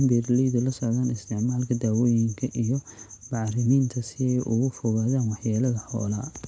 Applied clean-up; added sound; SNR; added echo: none; none; none; none.